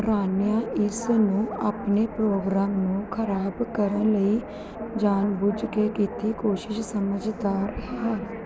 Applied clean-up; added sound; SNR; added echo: none; none; none; none.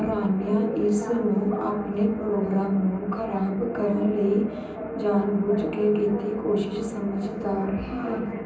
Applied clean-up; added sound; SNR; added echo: none; none; none; reverberation time 0.6 s.